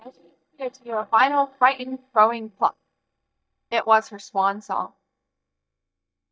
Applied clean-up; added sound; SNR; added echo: neural mask model DeepFilterNet 3.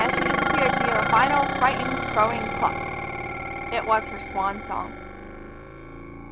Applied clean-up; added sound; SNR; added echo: none; Dishes, pots, and pans; 0 dB; none.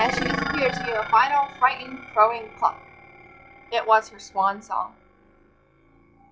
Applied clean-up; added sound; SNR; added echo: classical method log-MMSE.